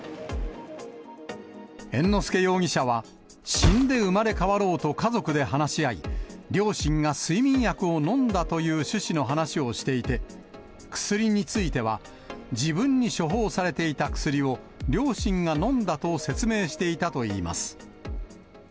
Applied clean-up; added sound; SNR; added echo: none; Thump, thud; 5 dB; none.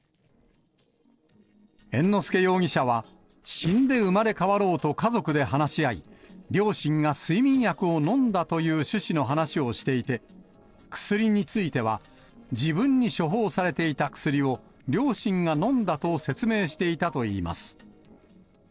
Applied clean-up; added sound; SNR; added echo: neural separator model SepFormer DNS4.